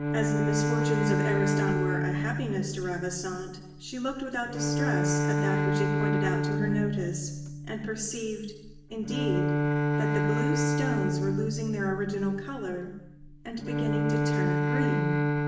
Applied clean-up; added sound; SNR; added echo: none; Bowed string instrument; -4 dB; reverberation time 0.9 s.